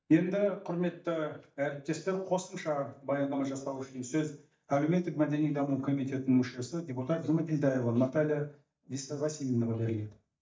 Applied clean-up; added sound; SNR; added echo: neural mask model DeepFilterNet 3.